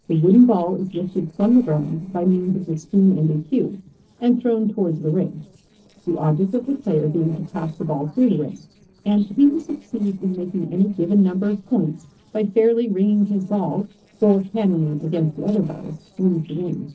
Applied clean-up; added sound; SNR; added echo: neural separator model SepFormer DNS4.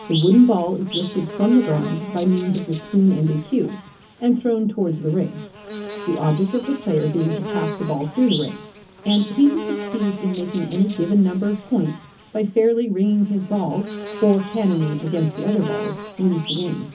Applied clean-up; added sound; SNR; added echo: none; Buzz / Bird; 12 dB; reverberation time 0.3 s.